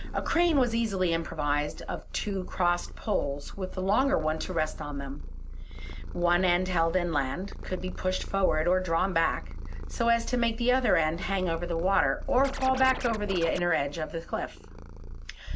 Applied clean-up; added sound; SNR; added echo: none; Purr + Scratching (performance technique); 7 dB; none.